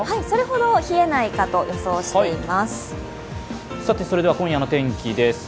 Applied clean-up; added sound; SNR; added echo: none; none; none; none.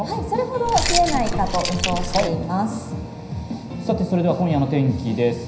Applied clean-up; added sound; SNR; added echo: none; Keys jangling; 3 dB; reverberation time 0.9 s.